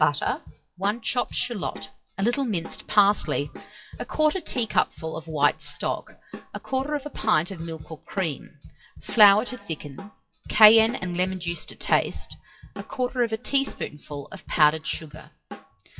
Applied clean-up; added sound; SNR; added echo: classical method WPE with log-MMSE.